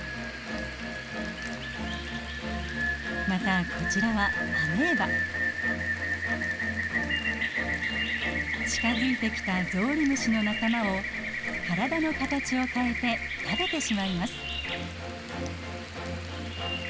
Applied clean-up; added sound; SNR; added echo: none; Rain; 2 dB; none.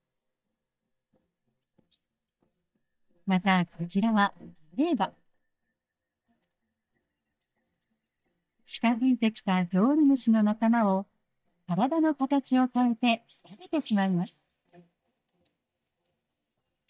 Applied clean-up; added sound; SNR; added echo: neural mask model DeepFilterNet 3.